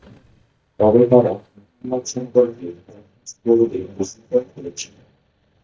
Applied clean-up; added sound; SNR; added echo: neural mask model DeepFilterNet 3.